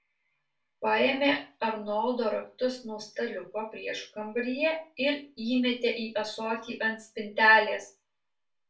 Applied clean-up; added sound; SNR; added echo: none; none; none; reverberation time 0.2 s.